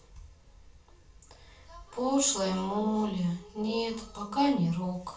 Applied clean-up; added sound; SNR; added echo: none; none; none; reverberation time 0.3 s.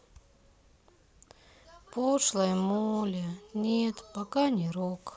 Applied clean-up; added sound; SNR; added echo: none; none; none; none.